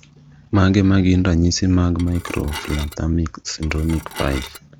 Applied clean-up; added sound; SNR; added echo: none; Dishes, pots, and pans / Glass; 16 dB; none.